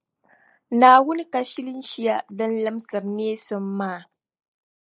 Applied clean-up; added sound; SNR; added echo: neural mask model Resemble Enhance denoiser.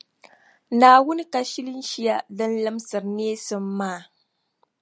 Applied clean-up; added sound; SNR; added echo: none; none; none; none.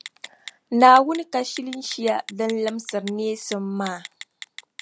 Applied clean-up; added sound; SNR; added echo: none; Telephone; 19 dB; none.